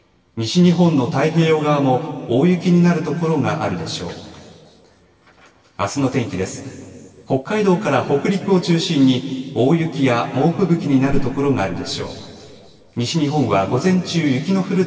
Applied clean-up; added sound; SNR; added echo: none; Whoosh, swoosh, swish; 8 dB; reverberation time 2.4 s.